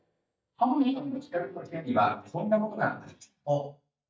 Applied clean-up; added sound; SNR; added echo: neural mask model DeepFilterNet 3.